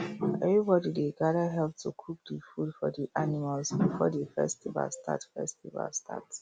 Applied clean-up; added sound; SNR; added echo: none; none; none; none.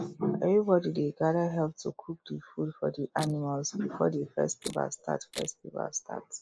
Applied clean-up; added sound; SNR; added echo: neural mask model Resemble Enhance denoiser.